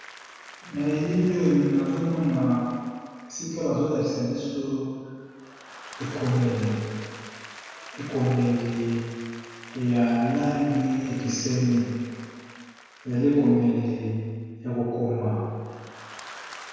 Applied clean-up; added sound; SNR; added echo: none; Applause / Crowd; 19 dB; reverberation time 1.9 s.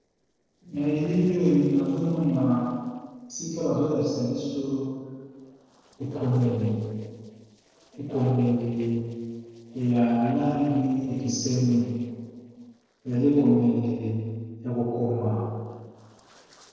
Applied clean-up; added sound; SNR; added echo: neural separator model SepFormer DNS4.